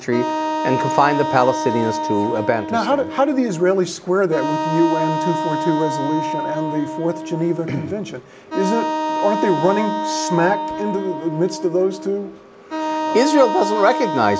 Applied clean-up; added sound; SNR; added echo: none; Wind instrument, woodwind instrument; 4 dB; none.